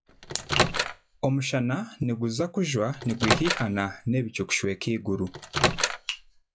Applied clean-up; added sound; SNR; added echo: classical method log-MMSE.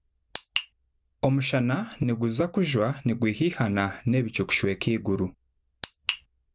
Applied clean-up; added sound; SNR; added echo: none; none; none; none.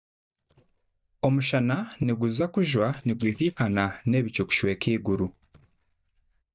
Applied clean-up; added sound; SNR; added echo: neural mask model DeepFilterNet 3.